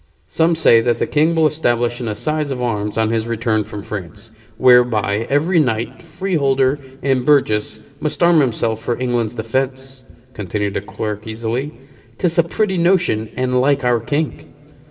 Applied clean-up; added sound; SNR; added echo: none; none; none; reverberation time 2.0 s.